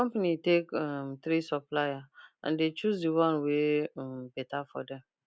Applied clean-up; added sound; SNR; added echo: none; none; none; none.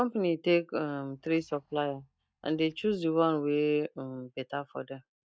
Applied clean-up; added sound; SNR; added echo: neural mask model DeepFilterNet 3.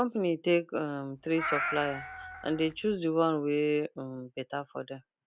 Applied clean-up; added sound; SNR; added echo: none; Meow; 6 dB; none.